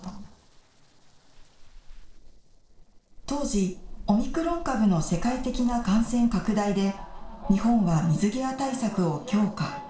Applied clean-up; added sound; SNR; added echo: neural separator model SepFormer DNS4.